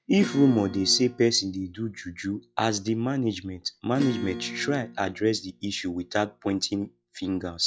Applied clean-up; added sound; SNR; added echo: classical method log-MMSE.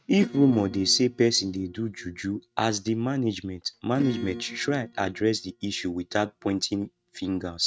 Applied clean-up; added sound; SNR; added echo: neural mask model RNNoise.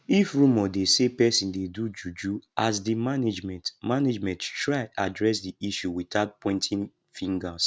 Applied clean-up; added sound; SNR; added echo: none; none; none; none.